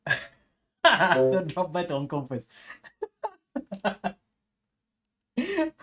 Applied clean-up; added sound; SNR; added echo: neural mask model RNNoise.